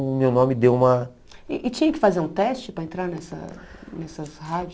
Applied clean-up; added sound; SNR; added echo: none; none; none; none.